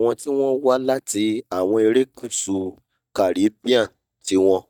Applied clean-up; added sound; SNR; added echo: neural mask model DeepFilterNet 3.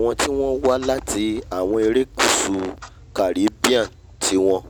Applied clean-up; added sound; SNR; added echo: none; Clock; 20 dB; none.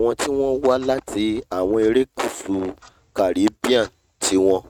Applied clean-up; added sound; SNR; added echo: neural mask model RNNoise.